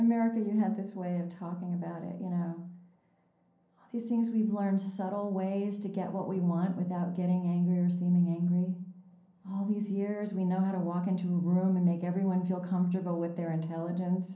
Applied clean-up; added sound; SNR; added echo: none; none; none; reverberation time 0.6 s.